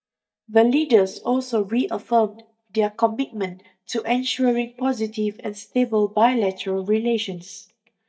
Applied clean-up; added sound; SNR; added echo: neural mask model DeepFilterNet 3.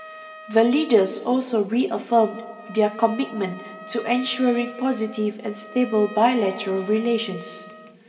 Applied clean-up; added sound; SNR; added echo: none; Trumpet; 18 dB; reverberation time 2.1 s.